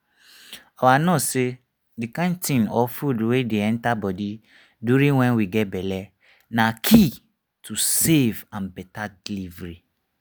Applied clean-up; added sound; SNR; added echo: none; none; none; none.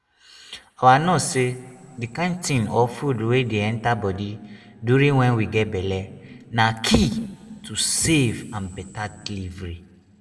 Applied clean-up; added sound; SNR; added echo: none; none; none; reverberation time 1.3 s.